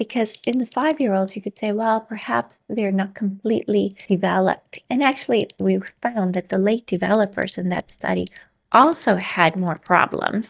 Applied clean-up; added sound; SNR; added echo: neural mask model DeepFilterNet 3.